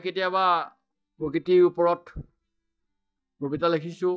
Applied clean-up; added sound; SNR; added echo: neural mask model DeepFilterNet 3.